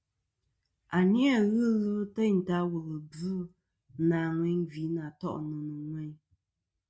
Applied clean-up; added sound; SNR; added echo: none; none; none; none.